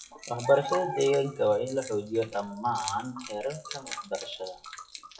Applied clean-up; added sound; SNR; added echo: classical method WPE with log-MMSE.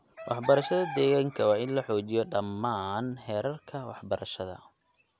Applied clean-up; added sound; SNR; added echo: none; none; none; none.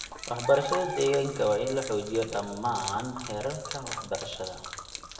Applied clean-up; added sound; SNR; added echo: none; Gurgling / Liquid; 11 dB; reverberation time 1.3 s.